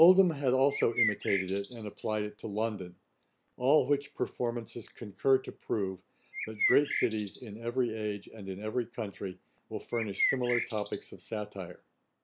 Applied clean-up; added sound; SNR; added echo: none; Bird; 3 dB; none.